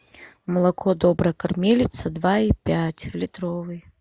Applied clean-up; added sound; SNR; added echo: none; none; none; none.